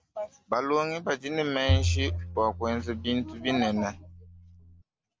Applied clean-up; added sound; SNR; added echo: none; Bowed string instrument; 2 dB; none.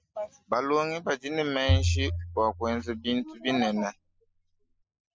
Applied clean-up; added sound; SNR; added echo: classical method spectral subtraction.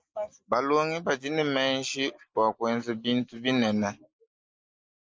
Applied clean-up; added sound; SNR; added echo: neural mask model Resemble Enhance denoiser.